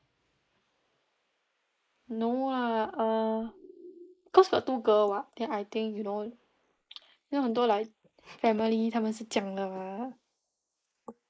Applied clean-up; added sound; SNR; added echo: neural mask model Resemble Enhance denoiser.